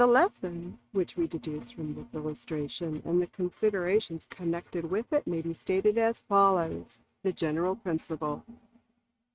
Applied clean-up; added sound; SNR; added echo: neural mask model RNNoise.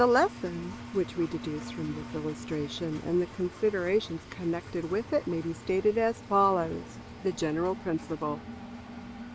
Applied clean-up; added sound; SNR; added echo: none; Engine; 13 dB; none.